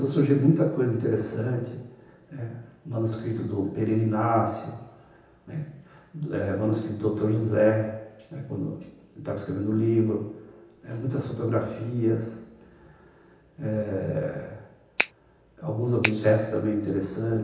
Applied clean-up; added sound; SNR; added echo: none; Finger snapping; 1 dB; reverberation time 0.9 s.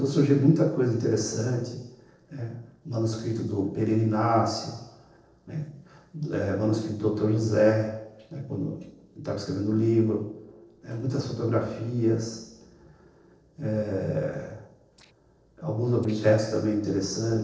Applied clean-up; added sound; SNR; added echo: neural separator model SepFormer DNS4.